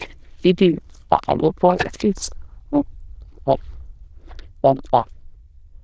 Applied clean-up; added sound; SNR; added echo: neural diffusion model UNIVERSE++.